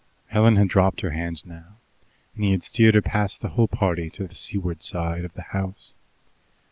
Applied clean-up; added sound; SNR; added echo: none; none; none; none.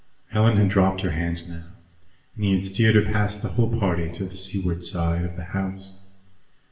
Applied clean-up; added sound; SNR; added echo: none; none; none; reverberation time 0.7 s.